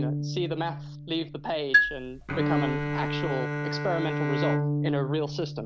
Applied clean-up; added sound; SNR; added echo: none; Bowed string instrument + Marimba, xylophone; -3 dB; none.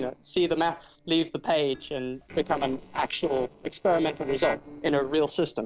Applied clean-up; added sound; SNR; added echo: neural separator model SepFormer DNS4.